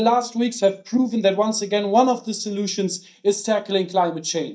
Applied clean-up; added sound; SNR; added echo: neural mask model DeepFilterNet 3.